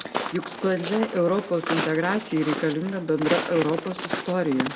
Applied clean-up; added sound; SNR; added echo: none; Walk, footsteps; 6 dB; reverberation time 0.6 s.